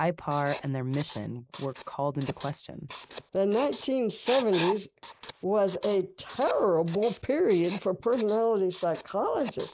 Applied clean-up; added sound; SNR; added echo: neural mask model Resemble Enhance denoiser.